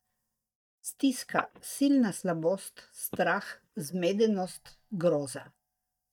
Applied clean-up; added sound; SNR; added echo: neural mask model DeepFilterNet 3.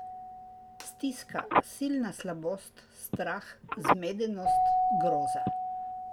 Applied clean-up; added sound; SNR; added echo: none; Keyboard (musical) + Telephone; -5 dB; none.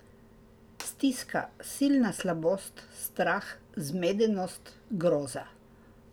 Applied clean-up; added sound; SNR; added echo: none; none; none; none.